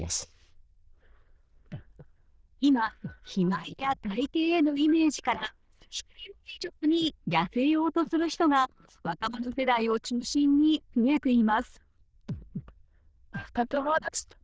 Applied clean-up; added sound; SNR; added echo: neural diffusion model UNIVERSE++.